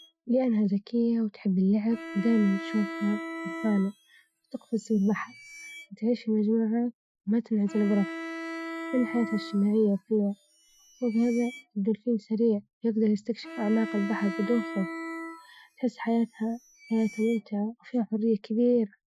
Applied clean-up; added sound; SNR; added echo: classical method Wiener filter.